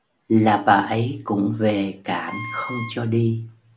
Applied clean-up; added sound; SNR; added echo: none; Wind instrument, woodwind instrument; 13 dB; none.